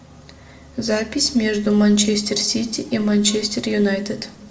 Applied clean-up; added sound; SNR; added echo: none; none; none; reverberation time 0.9 s.